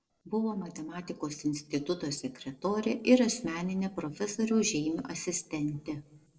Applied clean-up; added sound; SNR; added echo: neural separator model SepFormer DNS4.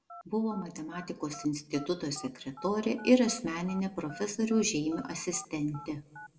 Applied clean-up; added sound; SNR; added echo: none; Telephone; 19 dB; reverberation time 0.3 s.